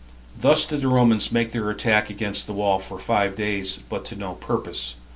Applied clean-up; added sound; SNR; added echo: none; none; none; none.